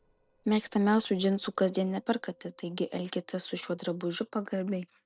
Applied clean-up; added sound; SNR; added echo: neural separator model SepFormer DNS4.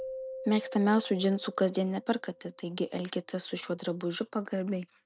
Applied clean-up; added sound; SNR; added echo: none; Keyboard (musical); 15 dB; none.